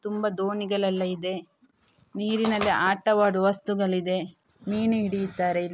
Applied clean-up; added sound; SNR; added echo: none; none; none; none.